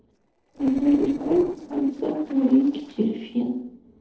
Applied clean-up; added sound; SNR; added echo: neural separator model SepFormer DNS4.